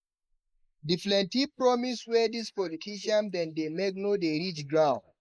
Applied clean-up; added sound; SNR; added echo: neural mask model Resemble Enhance denoiser.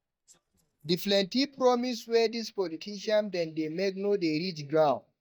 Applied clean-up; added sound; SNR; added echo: neural mask model DeepFilterNet 3.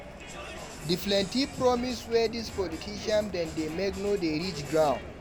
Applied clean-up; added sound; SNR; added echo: none; Crowd; 11 dB; none.